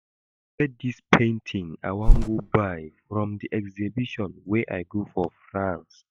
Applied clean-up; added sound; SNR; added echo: classical method log-MMSE.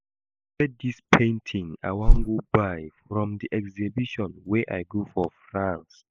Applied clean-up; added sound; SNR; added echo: neural mask model Resemble Enhance denoiser.